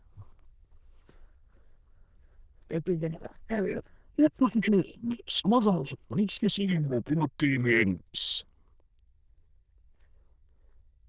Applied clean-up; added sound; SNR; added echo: neural diffusion model UNIVERSE++.